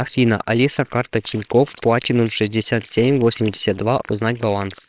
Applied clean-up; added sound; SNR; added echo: neural separator model SepFormer WHAMR!.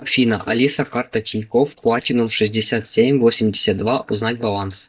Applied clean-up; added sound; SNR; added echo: neural mask model DeepFilterNet 3.